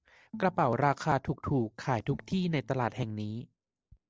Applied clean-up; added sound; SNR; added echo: neural separator model SepFormer DNS4.